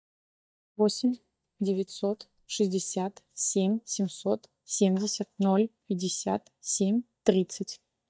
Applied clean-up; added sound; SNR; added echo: neural mask model DeepFilterNet 3.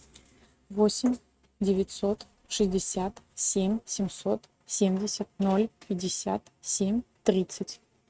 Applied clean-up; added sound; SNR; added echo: neural mask model RNNoise.